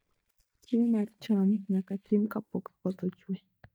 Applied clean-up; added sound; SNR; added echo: neural mask model DeepFilterNet 3.